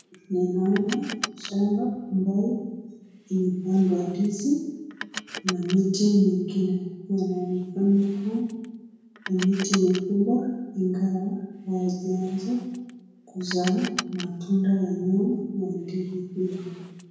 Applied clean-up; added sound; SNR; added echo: none; Car; 16 dB; reverberation time 1.0 s.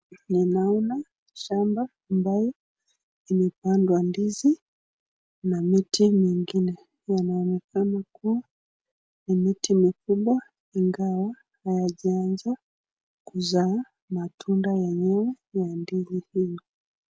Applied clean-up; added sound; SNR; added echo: none; none; none; none.